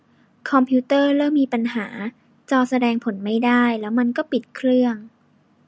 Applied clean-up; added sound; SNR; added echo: none; none; none; none.